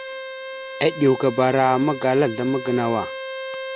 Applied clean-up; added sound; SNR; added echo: none; Bowed string instrument; 11 dB; none.